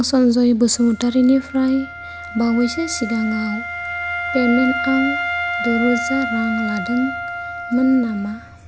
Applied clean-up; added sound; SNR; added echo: none; Wind instrument, woodwind instrument; 7 dB; none.